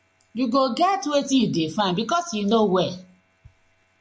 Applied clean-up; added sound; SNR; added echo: none; none; none; none.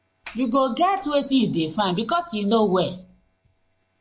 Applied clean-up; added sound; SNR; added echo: neural separator model SepFormer DNS4.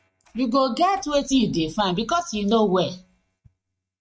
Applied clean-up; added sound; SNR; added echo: neural mask model RNNoise.